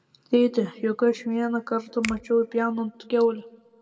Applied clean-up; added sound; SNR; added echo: none; Finger snapping; 17 dB; reverberation time 0.9 s.